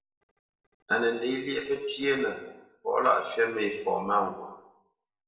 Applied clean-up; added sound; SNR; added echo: neural separator model SepFormer DNS4.